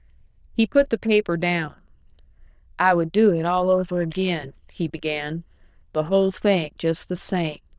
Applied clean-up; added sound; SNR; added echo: neural diffusion model UNIVERSE++.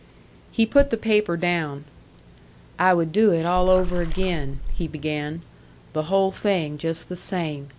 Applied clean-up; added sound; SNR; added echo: none; Water / Splash, splatter; 0 dB; none.